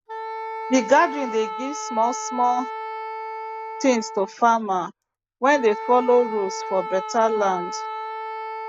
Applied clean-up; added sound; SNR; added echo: none; Wind instrument, woodwind instrument; 9 dB; none.